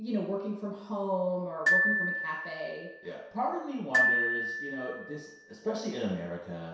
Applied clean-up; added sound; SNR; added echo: none; Glockenspiel; -4 dB; reverberation time 0.7 s.